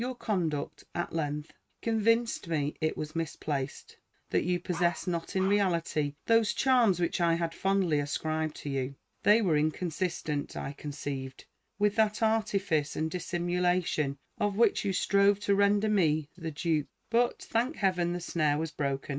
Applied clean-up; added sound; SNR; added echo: neural mask model RNNoise.